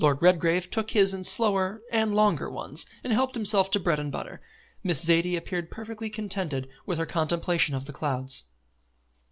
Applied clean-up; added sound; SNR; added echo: none; none; none; none.